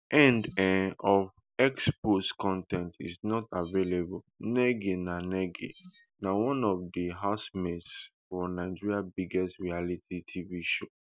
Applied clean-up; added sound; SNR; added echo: none; Chirp, tweet; -4 dB; none.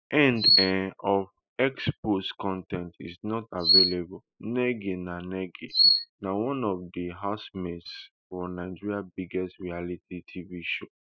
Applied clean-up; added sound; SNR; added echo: classical method spectral subtraction.